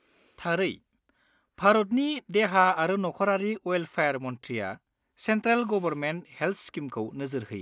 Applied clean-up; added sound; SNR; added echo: none; none; none; none.